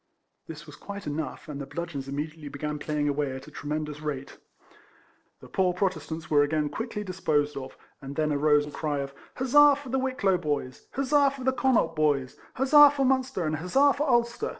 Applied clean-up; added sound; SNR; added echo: neural separator model SepFormer DNS4.